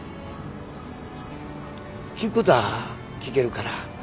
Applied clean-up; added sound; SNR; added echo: none; none; none; none.